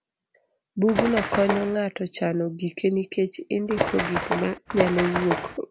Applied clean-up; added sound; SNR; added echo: none; Bird; 1 dB; none.